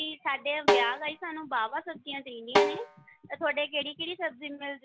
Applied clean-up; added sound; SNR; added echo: none; Snare drum; -3 dB; none.